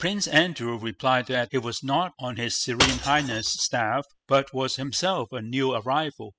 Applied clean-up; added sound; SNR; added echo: classical method spectral subtraction.